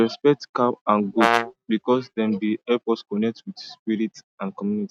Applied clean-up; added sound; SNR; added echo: neural mask model RNNoise.